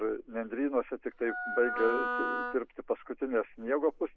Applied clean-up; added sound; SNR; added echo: none; Wind instrument, woodwind instrument; 2 dB; none.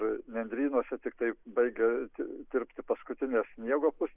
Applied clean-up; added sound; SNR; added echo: none; none; none; none.